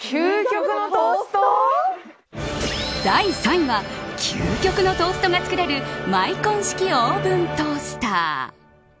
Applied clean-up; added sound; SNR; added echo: none; none; none; none.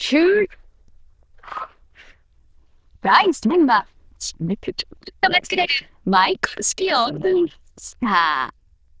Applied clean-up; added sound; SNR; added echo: neural diffusion model UNIVERSE++.